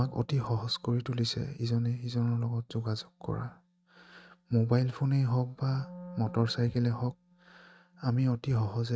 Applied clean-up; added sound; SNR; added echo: neural mask model RNNoise.